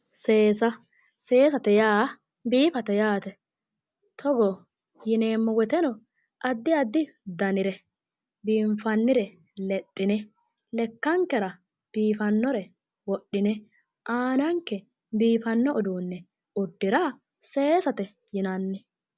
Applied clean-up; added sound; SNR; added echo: none; none; none; none.